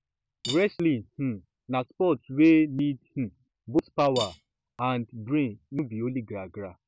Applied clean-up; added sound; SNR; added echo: none; Cutlery, silverware / Dishes, pots, and pans; 14 dB; none.